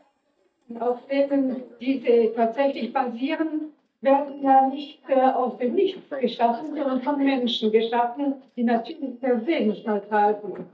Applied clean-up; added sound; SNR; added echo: neural mask model DeepFilterNet 3.